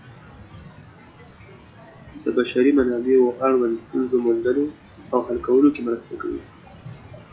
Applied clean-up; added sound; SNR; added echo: classical method log-MMSE.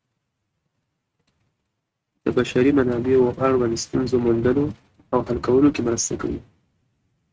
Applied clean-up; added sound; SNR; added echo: neural mask model RNNoise.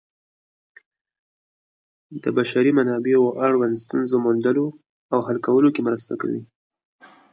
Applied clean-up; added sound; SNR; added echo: none; none; none; none.